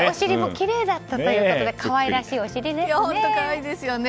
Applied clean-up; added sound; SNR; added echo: none; none; none; none.